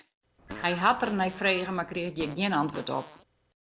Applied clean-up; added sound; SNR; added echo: none; Fart + Bird; 15 dB; none.